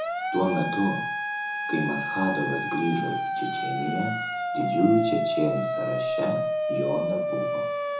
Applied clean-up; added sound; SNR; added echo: none; Siren; 0 dB; reverberation time 0.5 s.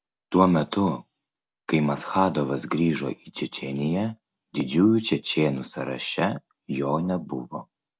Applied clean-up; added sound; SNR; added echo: none; none; none; none.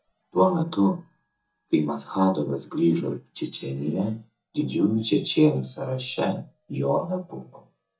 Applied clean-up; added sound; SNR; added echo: neural mask model DeepFilterNet 3.